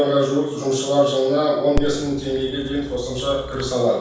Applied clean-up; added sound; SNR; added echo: none; Dog; 8 dB; reverberation time 0.7 s.